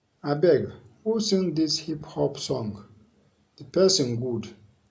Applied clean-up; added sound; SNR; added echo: none; none; none; none.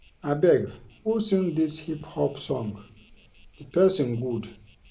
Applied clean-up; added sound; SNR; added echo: none; Insect; 19 dB; none.